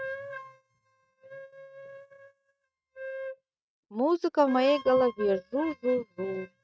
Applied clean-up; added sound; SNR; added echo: neural mask model RNNoise.